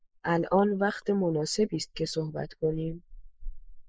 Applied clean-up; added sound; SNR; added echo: neural mask model Resemble Enhance denoiser.